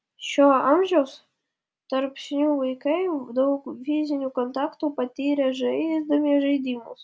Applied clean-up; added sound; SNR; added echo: none; none; none; none.